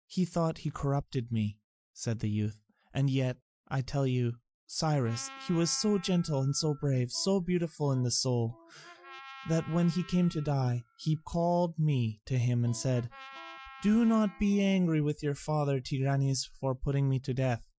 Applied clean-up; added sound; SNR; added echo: classical method Wiener filter.